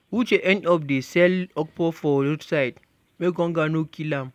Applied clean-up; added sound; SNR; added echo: none; none; none; none.